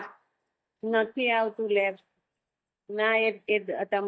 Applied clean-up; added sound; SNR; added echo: neural mask model DeepFilterNet 3.